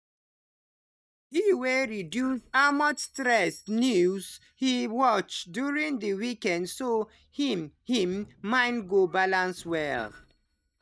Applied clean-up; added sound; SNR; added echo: neural mask model DeepFilterNet 3.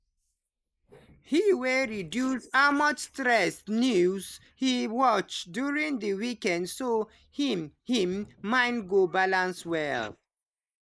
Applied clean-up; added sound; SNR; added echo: neural mask model Resemble Enhance denoiser.